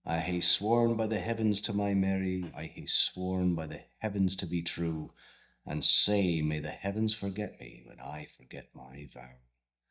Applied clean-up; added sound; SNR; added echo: neural mask model DeepFilterNet 3.